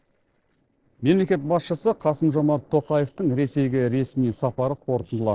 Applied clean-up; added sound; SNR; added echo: neural separator model SepFormer DNS4.